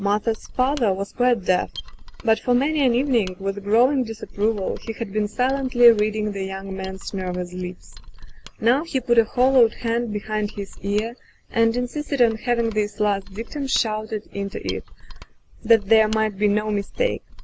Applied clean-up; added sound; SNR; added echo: none; Mechanisms; 16 dB; none.